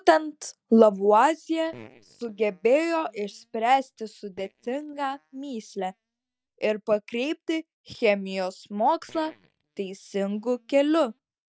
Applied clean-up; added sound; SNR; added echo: neural mask model DeepFilterNet 3.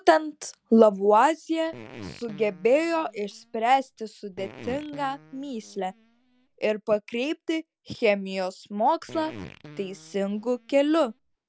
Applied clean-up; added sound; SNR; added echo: none; Fart; 20 dB; none.